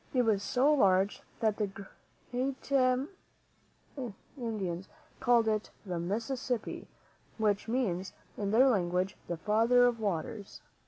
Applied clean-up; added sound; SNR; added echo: none; none; none; none.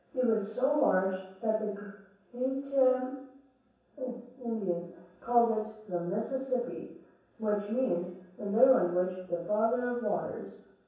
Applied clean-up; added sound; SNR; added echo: none; none; none; reverberation time 0.7 s.